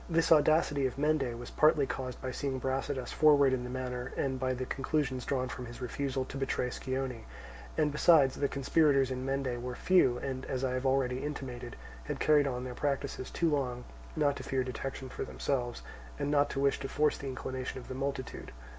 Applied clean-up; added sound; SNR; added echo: none; none; none; none.